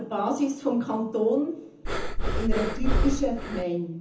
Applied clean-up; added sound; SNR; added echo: none; Breathing; -3 dB; reverberation time 0.6 s.